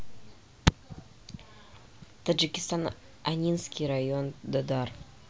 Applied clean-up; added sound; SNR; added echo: none; none; none; none.